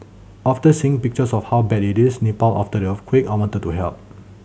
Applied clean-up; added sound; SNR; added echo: none; none; none; none.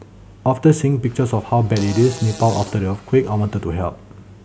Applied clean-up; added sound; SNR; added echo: none; Fart; 18 dB; none.